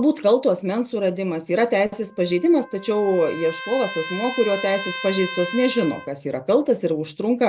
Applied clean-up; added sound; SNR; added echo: none; Trumpet; 14 dB; none.